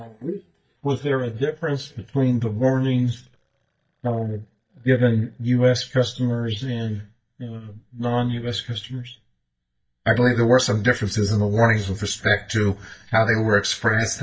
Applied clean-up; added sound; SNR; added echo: neural mask model DeepFilterNet 3.